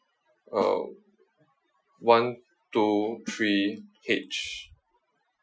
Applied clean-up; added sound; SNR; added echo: classical method Wiener filter.